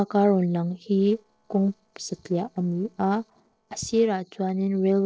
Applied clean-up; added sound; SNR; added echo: neural separator model SepFormer DNS4.